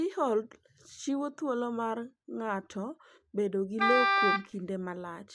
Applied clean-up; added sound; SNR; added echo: none; Wind instrument, woodwind instrument; -4 dB; none.